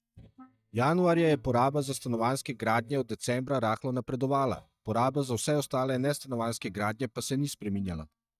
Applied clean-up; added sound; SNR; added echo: neural mask model DeepFilterNet 3.